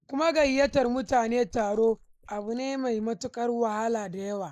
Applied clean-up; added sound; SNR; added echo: neural mask model Resemble Enhance denoiser.